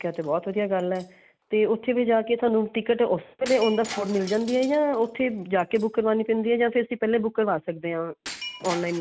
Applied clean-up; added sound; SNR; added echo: none; Shatter; 19 dB; none.